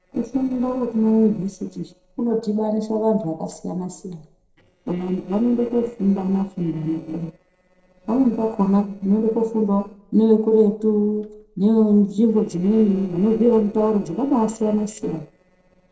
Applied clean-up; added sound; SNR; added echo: neural separator model SepFormer DNS4.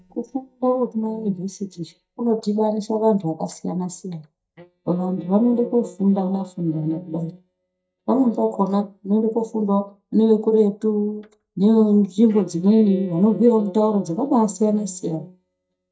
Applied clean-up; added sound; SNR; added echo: neural mask model DeepFilterNet 3.